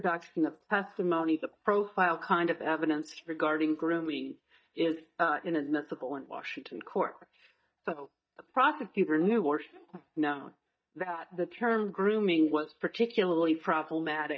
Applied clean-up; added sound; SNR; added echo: neural mask model DeepFilterNet 3.